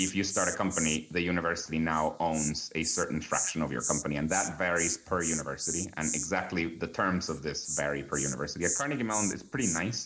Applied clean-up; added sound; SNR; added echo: none; Insect; 5 dB; none.